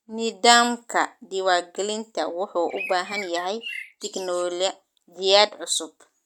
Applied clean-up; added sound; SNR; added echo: neural mask model RNNoise.